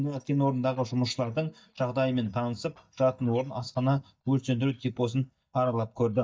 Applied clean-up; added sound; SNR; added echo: neural mask model DeepFilterNet 3.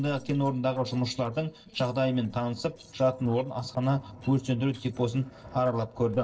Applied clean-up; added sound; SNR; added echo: neural separator model SepFormer DNS4.